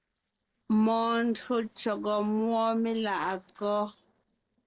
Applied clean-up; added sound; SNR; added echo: neural separator model SepFormer DNS4.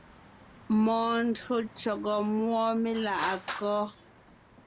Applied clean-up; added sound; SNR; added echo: none; Traffic noise, roadway noise; 14 dB; none.